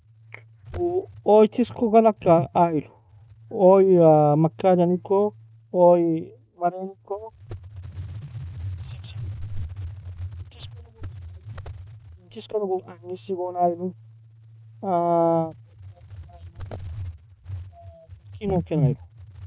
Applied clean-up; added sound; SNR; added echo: none; none; none; none.